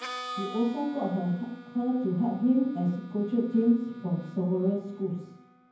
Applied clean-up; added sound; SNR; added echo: none; Harmonica; 16 dB; reverberation time 0.9 s.